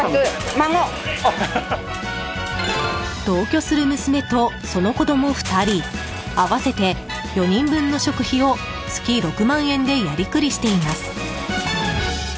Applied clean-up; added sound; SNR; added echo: none; Crushing; 19 dB; none.